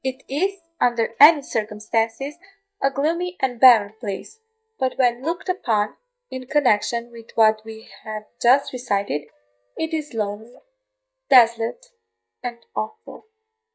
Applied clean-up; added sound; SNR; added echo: neural mask model DeepFilterNet 3.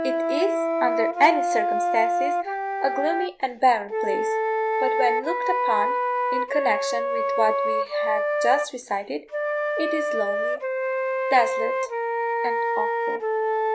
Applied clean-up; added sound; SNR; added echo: none; Wind instrument, woodwind instrument; -2 dB; none.